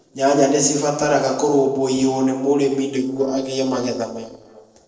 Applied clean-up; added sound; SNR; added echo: neural separator model SepFormer DNS4.